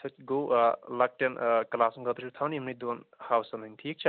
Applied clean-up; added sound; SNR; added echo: none; none; none; none.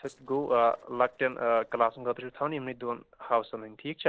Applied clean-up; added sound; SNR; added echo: neural separator model SepFormer DNS4.